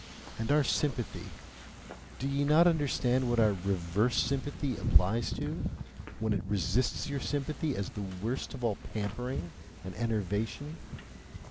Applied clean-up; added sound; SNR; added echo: none; Wind / Ocean; 10 dB; none.